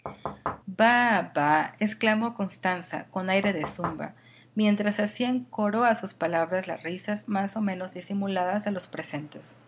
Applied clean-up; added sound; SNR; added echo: none; Knock / Wood; 8 dB; none.